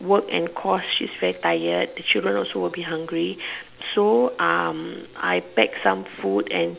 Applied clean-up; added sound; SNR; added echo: none; none; none; none.